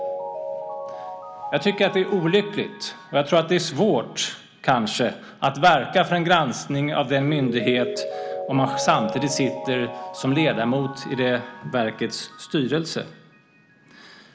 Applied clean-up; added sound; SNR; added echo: none; Mallet percussion; 12 dB; none.